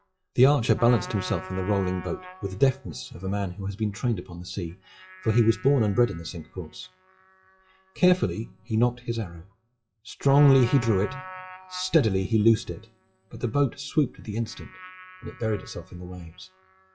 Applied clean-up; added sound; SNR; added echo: classical method WPE with log-MMSE.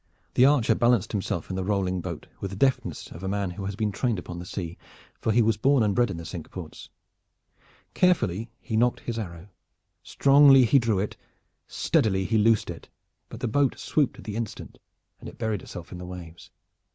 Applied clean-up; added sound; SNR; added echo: none; none; none; none.